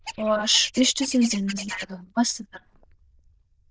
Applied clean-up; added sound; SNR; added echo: neural diffusion model UNIVERSE++.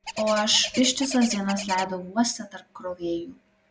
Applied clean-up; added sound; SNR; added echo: none; Bird; 10 dB; none.